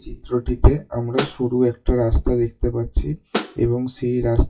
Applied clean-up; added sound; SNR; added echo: classical method WPE with log-MMSE.